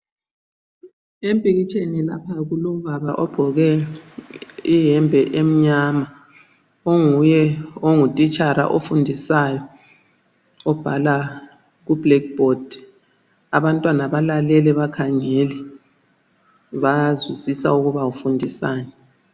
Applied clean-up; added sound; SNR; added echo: none; Wind instrument, woodwind instrument; 18 dB; none.